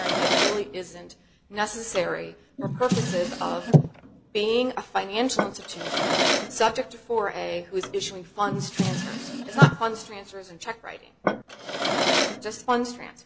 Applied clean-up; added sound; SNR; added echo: none; Drawer open or close; -2 dB; none.